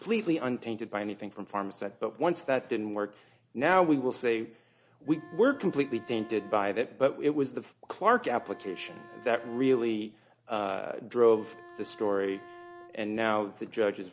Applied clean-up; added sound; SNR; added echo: none; Bowed string instrument; 20 dB; none.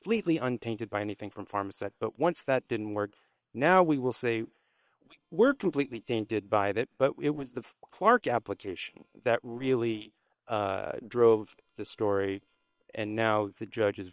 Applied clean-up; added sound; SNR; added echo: neural separator model SepFormer WHAM!.